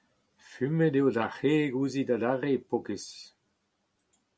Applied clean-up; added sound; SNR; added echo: none; none; none; none.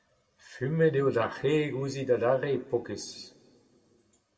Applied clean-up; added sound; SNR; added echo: none; none; none; reverberation time 1.0 s.